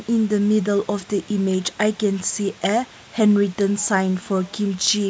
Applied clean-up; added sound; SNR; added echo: none; none; none; none.